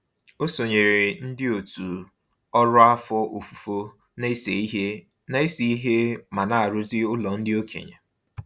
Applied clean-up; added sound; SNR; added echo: none; none; none; none.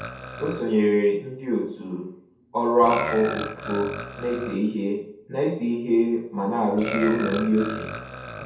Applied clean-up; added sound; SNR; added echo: none; Burping, eructation; 11 dB; reverberation time 0.7 s.